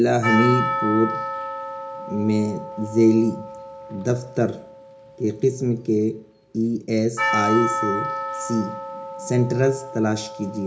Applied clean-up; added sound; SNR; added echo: none; Percussion; 6 dB; reverberation time 0.4 s.